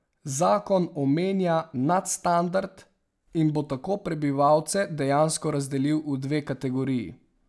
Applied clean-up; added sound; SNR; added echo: none; none; none; none.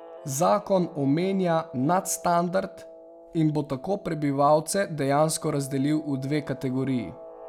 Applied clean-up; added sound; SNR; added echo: none; Guitar; 18 dB; none.